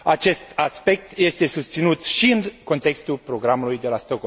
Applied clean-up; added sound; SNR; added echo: none; none; none; none.